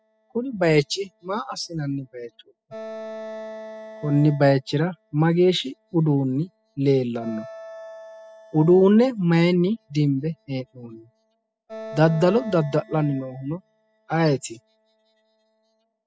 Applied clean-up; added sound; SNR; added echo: classical method spectral subtraction.